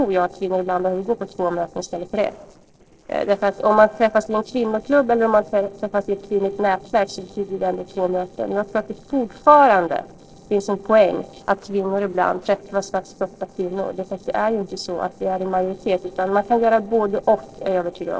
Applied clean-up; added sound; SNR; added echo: neural separator model SepFormer DNS4.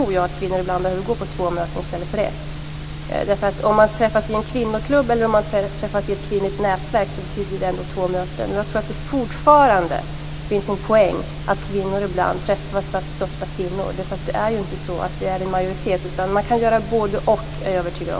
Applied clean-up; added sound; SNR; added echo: none; none; none; none.